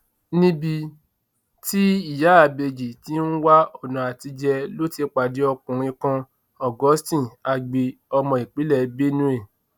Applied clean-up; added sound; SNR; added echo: none; none; none; none.